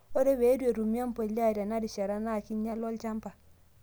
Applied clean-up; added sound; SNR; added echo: none; none; none; none.